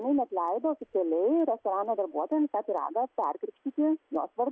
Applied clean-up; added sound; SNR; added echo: none; none; none; none.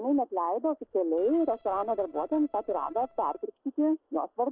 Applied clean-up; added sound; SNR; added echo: neural separator model SepFormer DNS4.